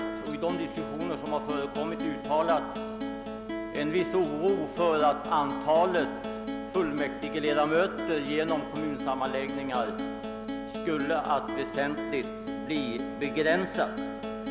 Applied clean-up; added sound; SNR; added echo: none; Acoustic guitar; 5 dB; none.